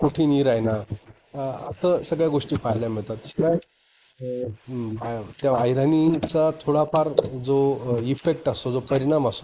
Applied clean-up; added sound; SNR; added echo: neural mask model Resemble Enhance denoiser.